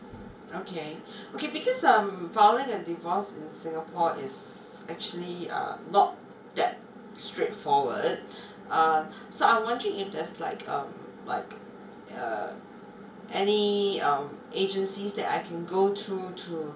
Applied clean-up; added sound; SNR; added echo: none; none; none; reverberation time 0.3 s.